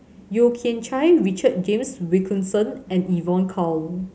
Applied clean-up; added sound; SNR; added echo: none; none; none; none.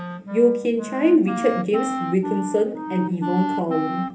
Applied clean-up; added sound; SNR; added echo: none; Wind instrument, woodwind instrument; 7 dB; reverberation time 0.3 s.